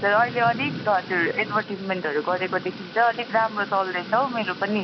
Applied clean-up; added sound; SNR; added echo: none; Thunder / Rain; 12 dB; none.